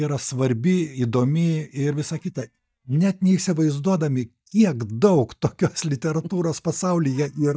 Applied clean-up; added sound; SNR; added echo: neural mask model DeepFilterNet 3.